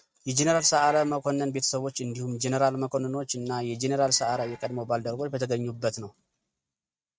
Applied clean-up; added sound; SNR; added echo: neural mask model RNNoise.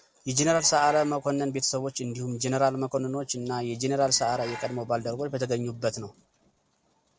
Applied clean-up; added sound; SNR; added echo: none; Dishes, pots, and pans; 19 dB; none.